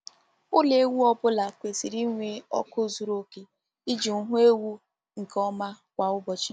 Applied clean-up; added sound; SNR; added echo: none; none; none; none.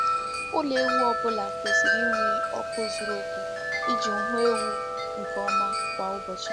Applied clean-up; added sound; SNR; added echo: none; Wind chime; -4 dB; none.